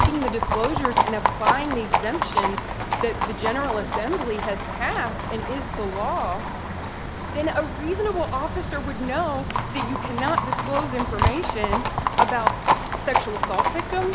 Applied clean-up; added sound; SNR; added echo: none; Livestock, farm animals, working animals; -3 dB; none.